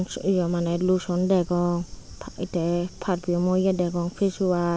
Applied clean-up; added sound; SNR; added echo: none; none; none; none.